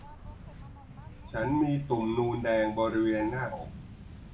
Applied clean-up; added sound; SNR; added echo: none; Waves, surf; 14 dB; reverberation time 0.3 s.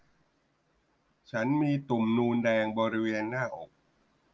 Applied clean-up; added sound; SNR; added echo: none; none; none; none.